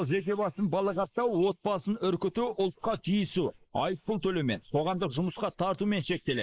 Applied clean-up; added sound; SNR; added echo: neural mask model Resemble Enhance denoiser.